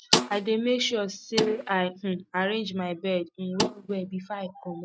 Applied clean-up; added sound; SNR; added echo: neural mask model RNNoise.